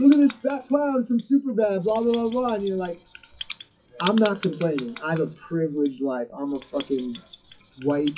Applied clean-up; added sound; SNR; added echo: classical method WPE with log-MMSE.